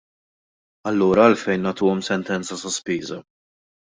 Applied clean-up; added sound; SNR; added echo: none; none; none; none.